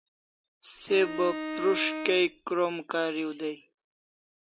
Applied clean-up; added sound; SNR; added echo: none; Bowed string instrument; 6 dB; none.